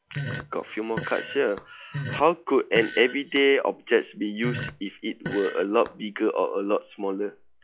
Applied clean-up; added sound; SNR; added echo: classical method log-MMSE.